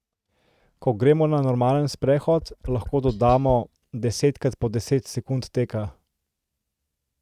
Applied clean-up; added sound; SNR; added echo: neural mask model RNNoise.